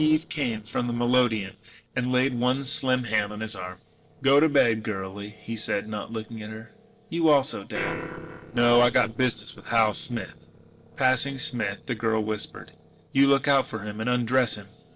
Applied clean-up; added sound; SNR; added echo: neural separator model SepFormer DNS4.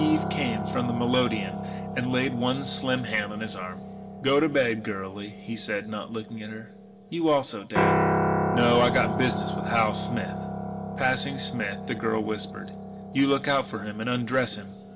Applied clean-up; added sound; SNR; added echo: none; Piano; 3 dB; reverberation time 2.4 s.